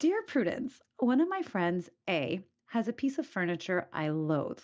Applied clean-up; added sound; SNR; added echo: none; none; none; none.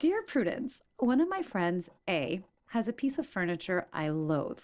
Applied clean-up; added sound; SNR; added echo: neural separator model SepFormer DNS4.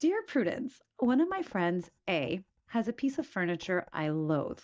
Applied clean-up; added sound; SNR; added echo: neural mask model DeepFilterNet 3.